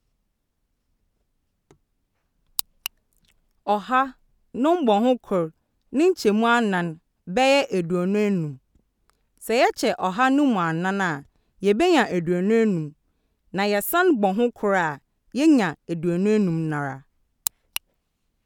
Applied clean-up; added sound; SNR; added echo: none; none; none; none.